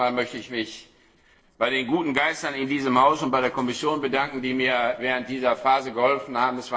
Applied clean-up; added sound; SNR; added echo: neural separator model SepFormer DNS4.